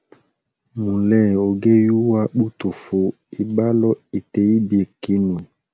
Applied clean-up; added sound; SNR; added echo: none; none; none; none.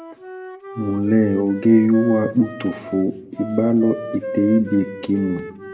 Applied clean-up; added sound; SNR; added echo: none; Wind instrument, woodwind instrument; 13 dB; reverberation time 1.3 s.